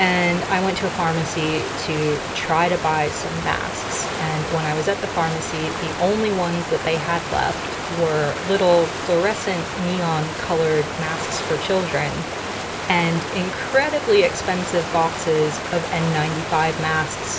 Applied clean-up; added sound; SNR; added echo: none; Water; 6 dB; none.